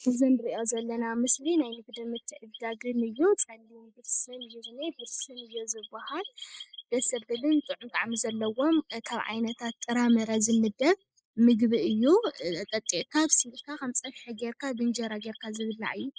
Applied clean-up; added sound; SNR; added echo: neural mask model Resemble Enhance denoiser.